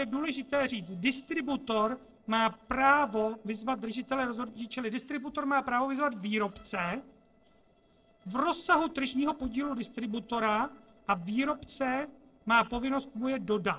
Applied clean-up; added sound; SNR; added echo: neural separator model SepFormer DNS4.